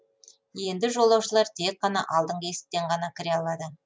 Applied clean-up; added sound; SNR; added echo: none; none; none; none.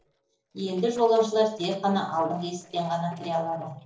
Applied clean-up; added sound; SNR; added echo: neural separator model SepFormer DNS4.